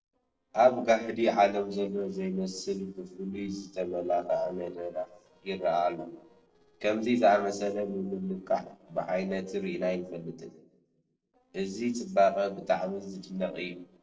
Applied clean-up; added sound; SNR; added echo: neural separator model SepFormer DNS4.